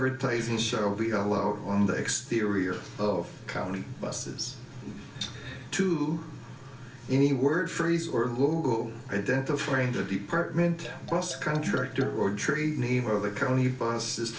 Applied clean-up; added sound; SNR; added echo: none; Marimba, xylophone; 17 dB; reverberation time 0.3 s.